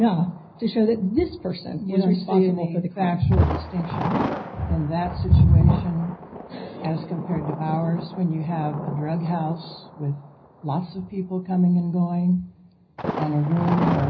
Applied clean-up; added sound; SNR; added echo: none; Thunder; 10 dB; reverberation time 0.4 s.